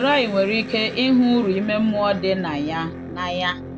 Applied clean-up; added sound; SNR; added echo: none; Electric guitar; 12 dB; none.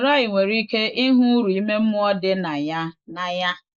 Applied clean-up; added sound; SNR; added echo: neural mask model Resemble Enhance denoiser.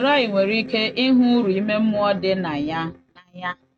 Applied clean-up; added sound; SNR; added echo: neural mask model RNNoise.